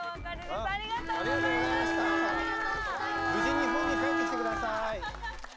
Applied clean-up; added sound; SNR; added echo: none; Bowed string instrument; 0 dB; none.